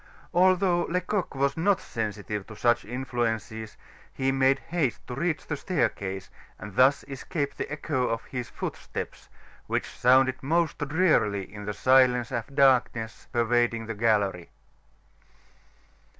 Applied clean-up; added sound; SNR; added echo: none; none; none; none.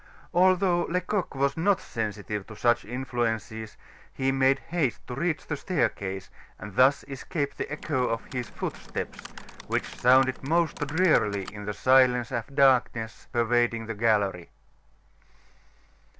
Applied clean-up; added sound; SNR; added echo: none; Typing; 17 dB; none.